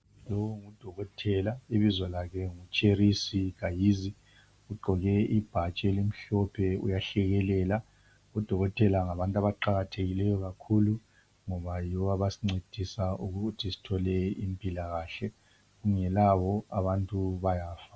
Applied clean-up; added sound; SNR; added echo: none; none; none; none.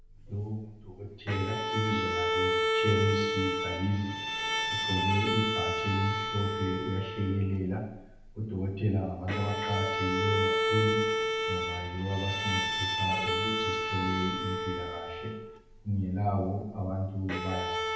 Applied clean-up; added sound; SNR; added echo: none; Bowed string instrument; 0 dB; reverberation time 0.8 s.